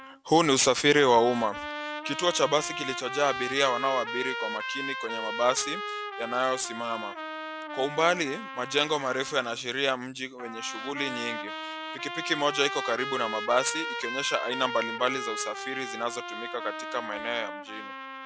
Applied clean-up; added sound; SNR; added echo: none; Trumpet; 8 dB; none.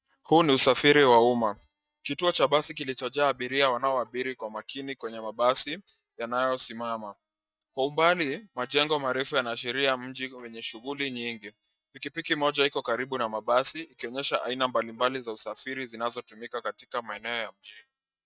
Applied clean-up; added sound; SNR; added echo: neural mask model DeepFilterNet 3.